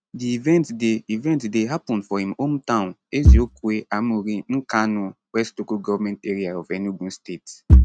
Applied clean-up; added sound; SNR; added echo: neural mask model RNNoise.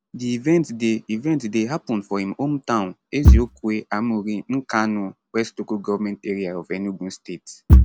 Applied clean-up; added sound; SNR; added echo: none; Bass drum / Thump, thud; -1 dB; none.